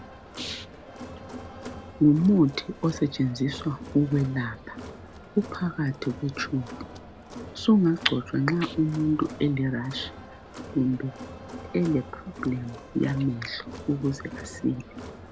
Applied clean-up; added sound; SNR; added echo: none; Crowd; 14 dB; none.